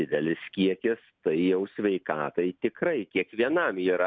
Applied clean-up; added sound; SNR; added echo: none; none; none; none.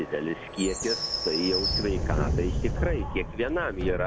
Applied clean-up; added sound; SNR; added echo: none; Subway, metro, underground + Bird vocalization, bird call, bird song; 0 dB; none.